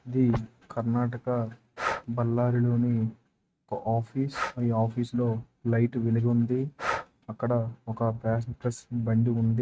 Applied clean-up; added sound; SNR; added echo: neural mask model RNNoise.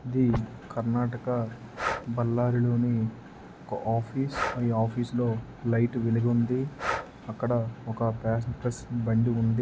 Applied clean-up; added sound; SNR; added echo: none; Breathing; 11 dB; none.